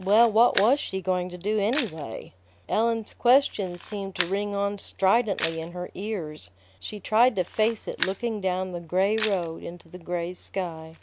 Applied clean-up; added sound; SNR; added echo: none; Camera; 12 dB; none.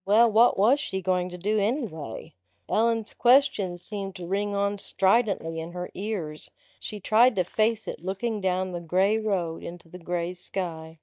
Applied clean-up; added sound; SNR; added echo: neural mask model DeepFilterNet 3.